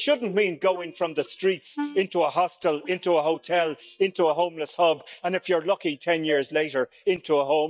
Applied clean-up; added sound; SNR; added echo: neural mask model DeepFilterNet 3.